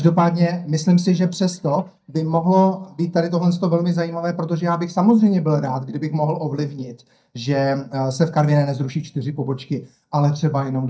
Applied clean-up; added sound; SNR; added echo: neural mask model DeepFilterNet 3.